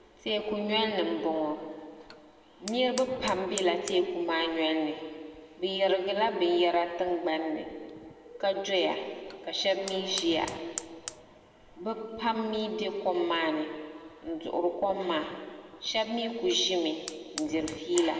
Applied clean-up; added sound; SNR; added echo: none; Fire; 17 dB; reverberation time 1.9 s.